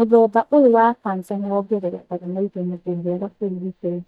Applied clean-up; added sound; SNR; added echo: neural mask model DeepFilterNet 3.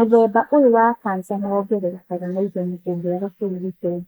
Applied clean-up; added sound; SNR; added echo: neural mask model Resemble Enhance denoiser.